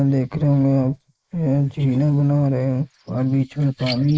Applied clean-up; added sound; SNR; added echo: neural mask model Resemble Enhance denoiser.